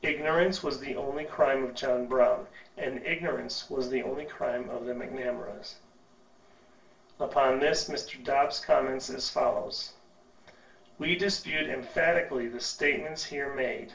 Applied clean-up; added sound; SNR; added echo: none; none; none; reverberation time 0.3 s.